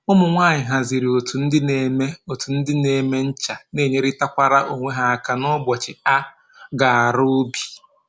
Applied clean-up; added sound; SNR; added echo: none; none; none; none.